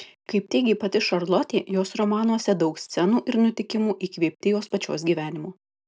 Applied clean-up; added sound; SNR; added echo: none; none; none; none.